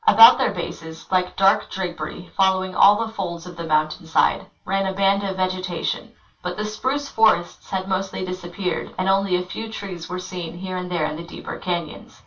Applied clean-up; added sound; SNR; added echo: none; none; none; reverberation time 0.2 s.